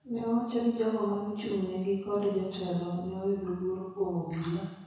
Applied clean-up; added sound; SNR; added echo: none; none; none; reverberation time 1.0 s.